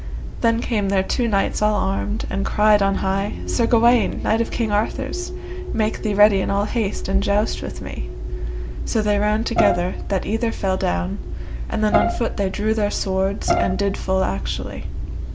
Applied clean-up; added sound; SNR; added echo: none; Bowed string instrument; 5 dB; none.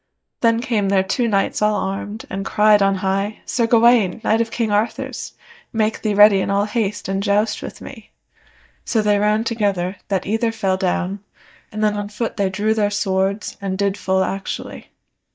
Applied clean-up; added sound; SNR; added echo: neural mask model DeepFilterNet 3.